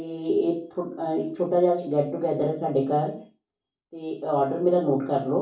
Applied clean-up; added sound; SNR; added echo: none; none; none; reverberation time 0.4 s.